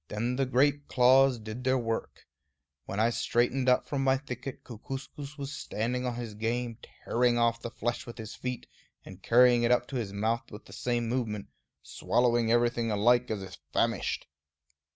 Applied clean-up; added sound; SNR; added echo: none; none; none; none.